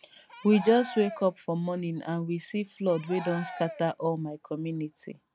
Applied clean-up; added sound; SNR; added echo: none; Cheering; 15 dB; none.